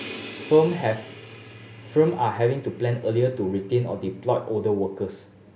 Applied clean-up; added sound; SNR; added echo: none; Crash cymbal; 18 dB; none.